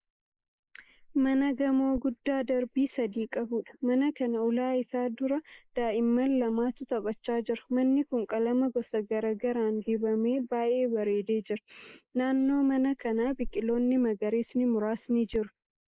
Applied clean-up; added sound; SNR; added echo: neural mask model Resemble Enhance denoiser.